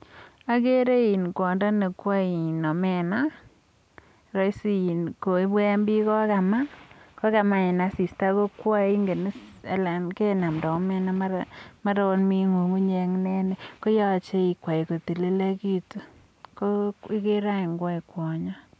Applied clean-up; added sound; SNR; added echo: none; none; none; none.